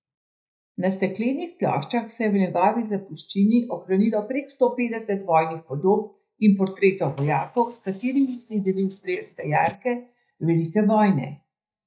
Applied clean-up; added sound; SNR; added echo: neural mask model DeepFilterNet 3.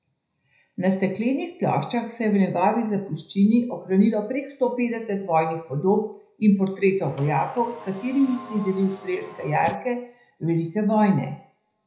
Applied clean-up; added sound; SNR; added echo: none; Car; 18 dB; reverberation time 0.5 s.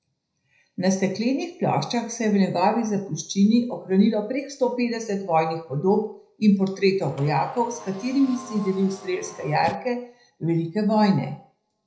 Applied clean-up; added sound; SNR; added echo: neural separator model SepFormer DNS4.